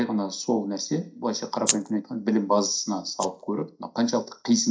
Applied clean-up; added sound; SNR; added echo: neural mask model DeepFilterNet 3.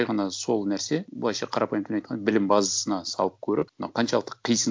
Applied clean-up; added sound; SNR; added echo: none; none; none; none.